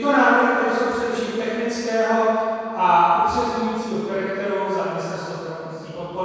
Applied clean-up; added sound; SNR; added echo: none; none; none; reverberation time 2.2 s.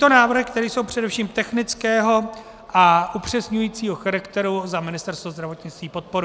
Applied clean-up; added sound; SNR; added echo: none; none; none; none.